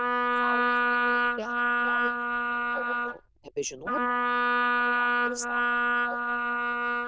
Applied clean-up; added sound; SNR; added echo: neural diffusion model UNIVERSE++.